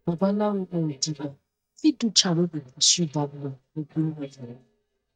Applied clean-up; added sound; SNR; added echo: neural mask model DeepFilterNet 3.